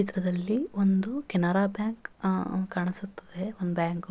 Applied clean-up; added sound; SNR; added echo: none; none; none; none.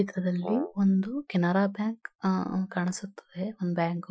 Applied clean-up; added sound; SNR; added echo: classical method Wiener filter.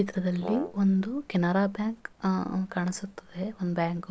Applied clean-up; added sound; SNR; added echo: none; Brass instrument; 11 dB; none.